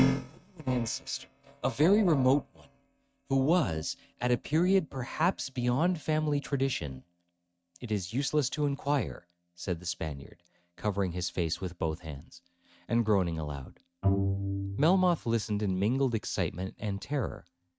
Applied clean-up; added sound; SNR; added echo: neural mask model RNNoise.